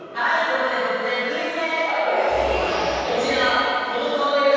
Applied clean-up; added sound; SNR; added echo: none; none; none; reverberation time 2.2 s.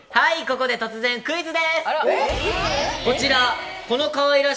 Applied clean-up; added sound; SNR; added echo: none; none; none; none.